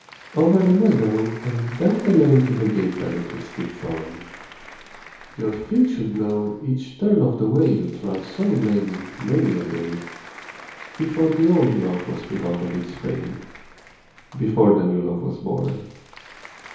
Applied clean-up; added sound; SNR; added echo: none; Applause; 20 dB; reverberation time 2.2 s.